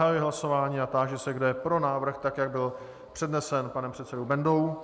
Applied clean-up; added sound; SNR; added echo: none; none; none; none.